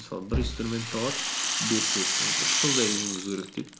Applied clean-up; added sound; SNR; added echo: none; Bass drum + Rattle; -3 dB; none.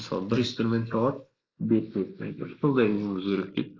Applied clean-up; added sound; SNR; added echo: neural mask model Resemble Enhance denoiser.